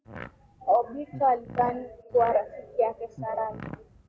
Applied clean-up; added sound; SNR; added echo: none; Fart; 16 dB; none.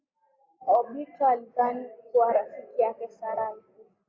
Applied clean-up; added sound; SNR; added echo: none; none; none; none.